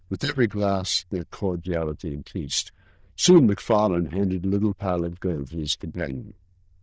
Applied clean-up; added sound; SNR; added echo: neural diffusion model UNIVERSE++.